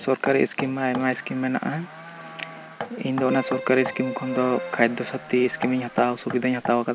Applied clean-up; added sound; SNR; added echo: none; Keyboard (musical) + Knock; 11 dB; none.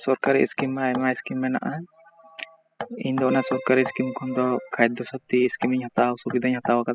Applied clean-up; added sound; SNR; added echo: classical method spectral subtraction.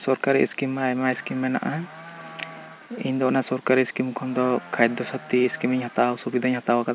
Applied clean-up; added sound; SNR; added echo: none; none; none; none.